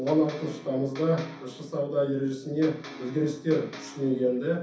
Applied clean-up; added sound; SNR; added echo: none; Electric guitar; 16 dB; reverberation time 0.6 s.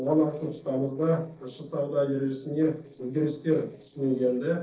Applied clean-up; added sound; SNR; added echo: neural separator model SepFormer DNS4.